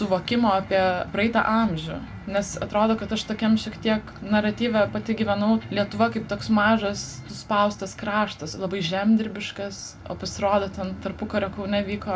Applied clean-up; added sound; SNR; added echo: none; none; none; reverberation time 0.2 s.